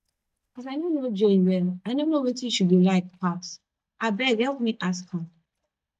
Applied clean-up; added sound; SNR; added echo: neural mask model DeepFilterNet 3.